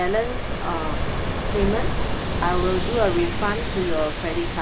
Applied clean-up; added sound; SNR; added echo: none; Ocean; -2 dB; none.